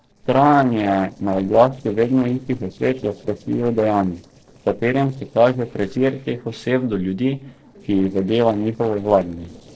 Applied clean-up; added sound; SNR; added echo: neural separator model SepFormer DNS4.